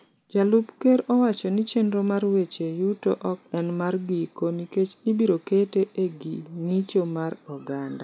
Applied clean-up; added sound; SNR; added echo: none; none; none; none.